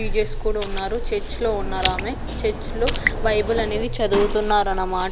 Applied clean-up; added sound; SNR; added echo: none; Raindrop + Buzz; 2 dB; none.